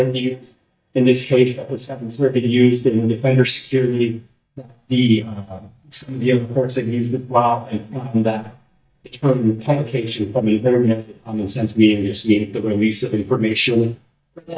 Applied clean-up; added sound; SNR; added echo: neural mask model DeepFilterNet 3.